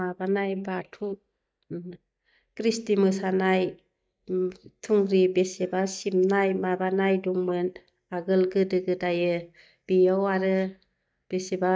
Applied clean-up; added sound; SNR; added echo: neural mask model DeepFilterNet 3.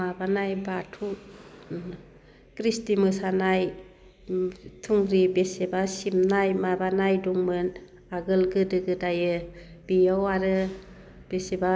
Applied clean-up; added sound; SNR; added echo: none; none; none; none.